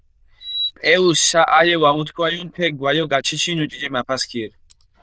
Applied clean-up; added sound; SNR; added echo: neural diffusion model UNIVERSE++.